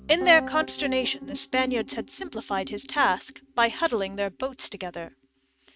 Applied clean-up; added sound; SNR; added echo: neural mask model RNNoise.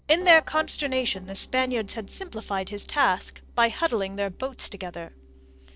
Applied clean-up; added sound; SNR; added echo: neural separator model SepFormer DNS4.